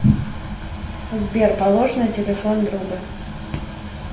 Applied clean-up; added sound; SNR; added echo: none; none; none; reverberation time 0.6 s.